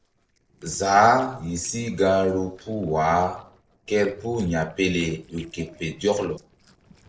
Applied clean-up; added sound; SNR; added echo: neural separator model SepFormer DNS4.